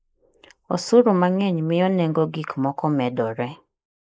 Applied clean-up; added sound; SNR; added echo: neural mask model Resemble Enhance denoiser.